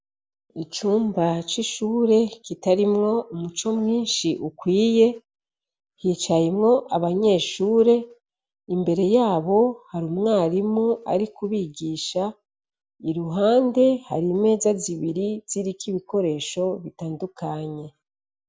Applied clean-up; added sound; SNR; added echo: none; none; none; none.